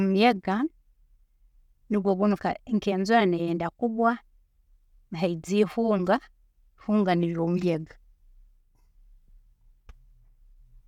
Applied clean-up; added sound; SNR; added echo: none; none; none; none.